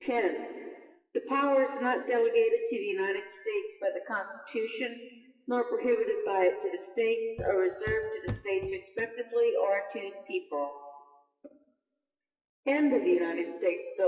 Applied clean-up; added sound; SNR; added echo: classical method WPE with log-MMSE.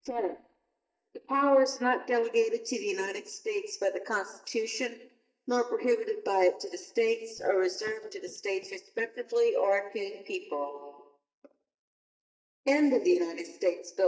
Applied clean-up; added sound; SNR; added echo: neural mask model DeepFilterNet 3.